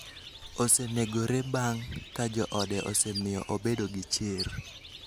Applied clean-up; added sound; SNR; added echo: none; Bird; 13 dB; none.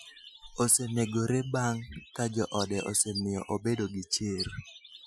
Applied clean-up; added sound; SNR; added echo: classical method Wiener filter.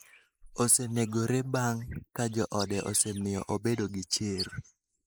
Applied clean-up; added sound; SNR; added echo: neural mask model Resemble Enhance denoiser.